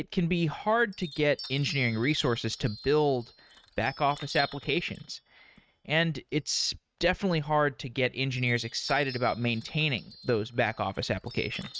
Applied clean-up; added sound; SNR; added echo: neural mask model RNNoise.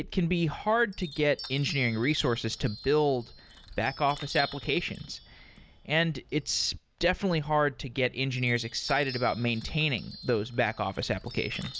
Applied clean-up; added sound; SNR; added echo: none; Chime; 17 dB; none.